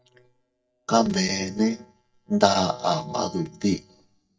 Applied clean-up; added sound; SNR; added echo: neural mask model DeepFilterNet 3.